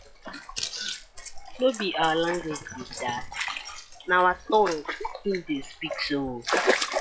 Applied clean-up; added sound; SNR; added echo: classical method log-MMSE.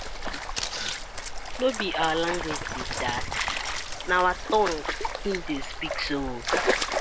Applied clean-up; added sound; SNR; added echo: none; Stream; 1 dB; none.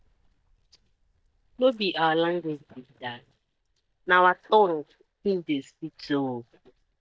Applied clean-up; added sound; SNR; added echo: neural mask model DeepFilterNet 3.